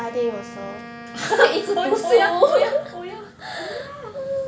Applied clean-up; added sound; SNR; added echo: none; Wind instrument, woodwind instrument; 18 dB; none.